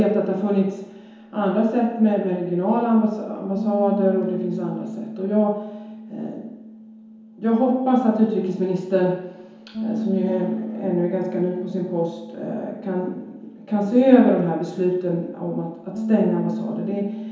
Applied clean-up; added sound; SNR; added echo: none; Bass guitar; 10 dB; reverberation time 1.0 s.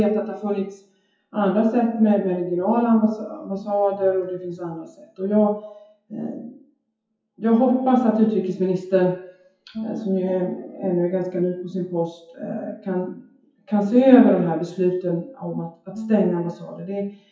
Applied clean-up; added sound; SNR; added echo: classical method WPE with log-MMSE.